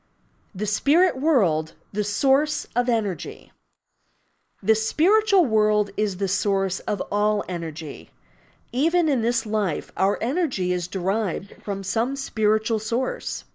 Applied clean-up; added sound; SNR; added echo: neural mask model Resemble Enhance denoiser.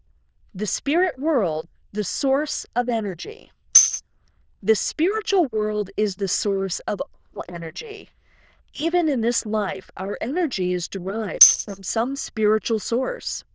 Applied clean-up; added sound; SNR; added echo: neural diffusion model UNIVERSE++.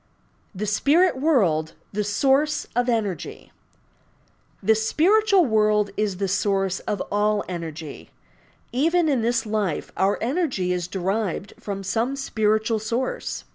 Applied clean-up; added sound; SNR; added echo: none; none; none; none.